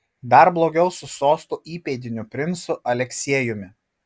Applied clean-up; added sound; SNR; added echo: none; none; none; none.